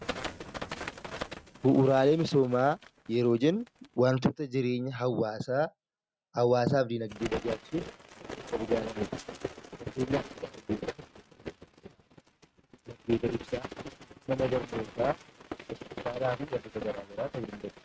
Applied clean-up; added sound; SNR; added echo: neural mask model RNNoise.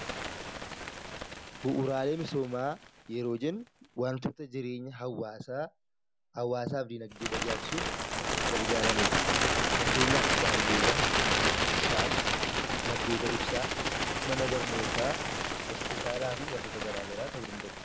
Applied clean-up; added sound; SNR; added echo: none; Bird; -4 dB; none.